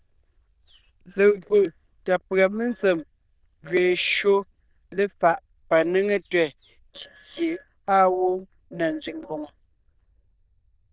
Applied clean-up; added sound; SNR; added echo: neural diffusion model UNIVERSE++.